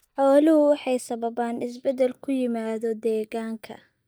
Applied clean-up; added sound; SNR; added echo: neural mask model DeepFilterNet 3.